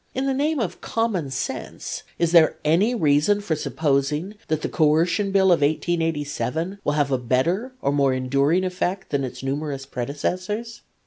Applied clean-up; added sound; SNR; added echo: none; none; none; none.